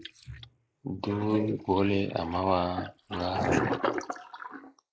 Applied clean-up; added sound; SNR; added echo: neural mask model Resemble Enhance denoiser.